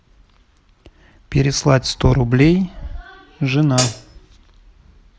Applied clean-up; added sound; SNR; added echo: none; Hi-hat; 4 dB; none.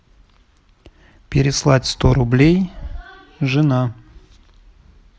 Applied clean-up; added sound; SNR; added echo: none; none; none; none.